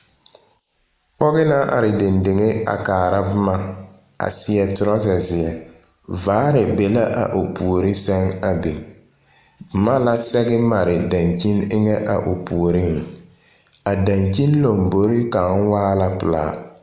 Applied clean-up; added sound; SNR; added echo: neural mask model Resemble Enhance denoiser.